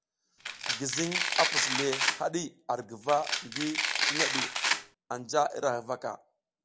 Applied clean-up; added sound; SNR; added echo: none; Domestic sounds, home sounds; -2 dB; none.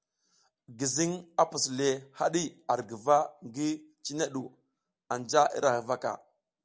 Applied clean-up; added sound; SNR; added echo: none; none; none; none.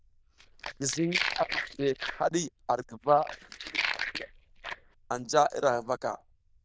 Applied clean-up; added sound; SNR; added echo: neural diffusion model UNIVERSE++.